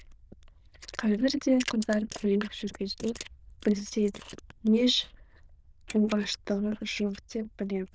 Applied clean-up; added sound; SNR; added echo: neural diffusion model UNIVERSE++.